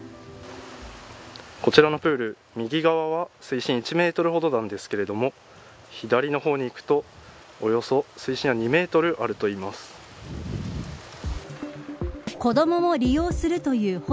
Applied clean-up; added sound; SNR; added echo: none; none; none; none.